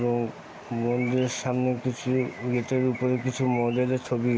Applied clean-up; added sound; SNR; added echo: none; none; none; none.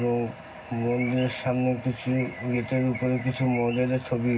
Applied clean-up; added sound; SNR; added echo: none; none; none; reverberation time 0.4 s.